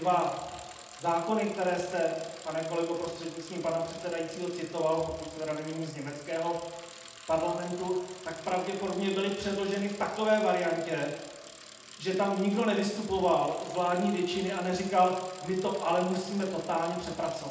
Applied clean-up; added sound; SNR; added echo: none; Bicycle; 18 dB; reverberation time 0.8 s.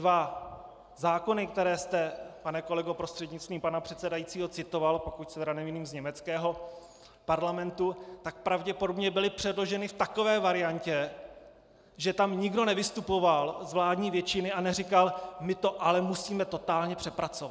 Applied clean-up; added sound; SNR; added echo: none; none; none; none.